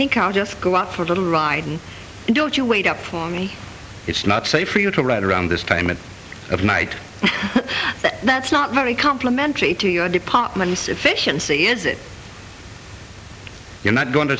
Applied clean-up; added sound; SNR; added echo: none; none; none; none.